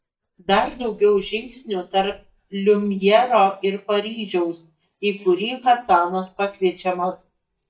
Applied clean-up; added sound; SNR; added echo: neural mask model DeepFilterNet 3.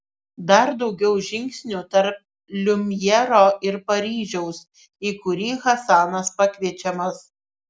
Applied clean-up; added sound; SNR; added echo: none; none; none; none.